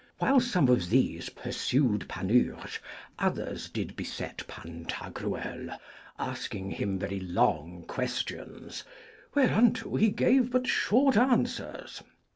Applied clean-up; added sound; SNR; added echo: none; none; none; none.